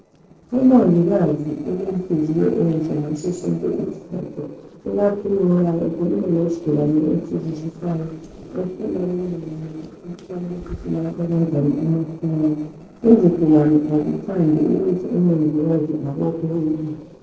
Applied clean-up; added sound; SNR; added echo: neural separator model SepFormer DNS4.